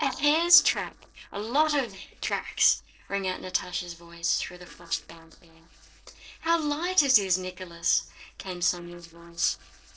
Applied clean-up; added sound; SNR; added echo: neural separator model SepFormer DNS4.